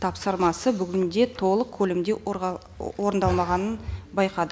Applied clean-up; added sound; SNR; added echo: none; none; none; none.